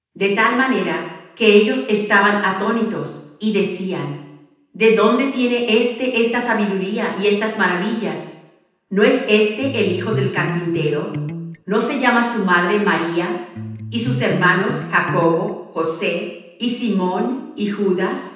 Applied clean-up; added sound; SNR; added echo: none; Electric guitar; 8 dB; reverberation time 0.9 s.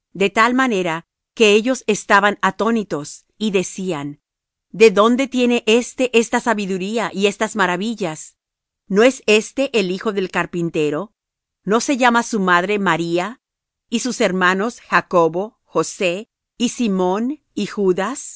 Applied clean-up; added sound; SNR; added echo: none; none; none; none.